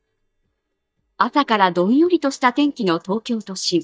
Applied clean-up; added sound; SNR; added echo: neural mask model DeepFilterNet 3.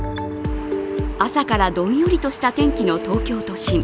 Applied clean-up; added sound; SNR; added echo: none; none; none; none.